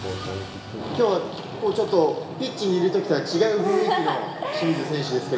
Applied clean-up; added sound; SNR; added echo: none; none; none; reverberation time 1.2 s.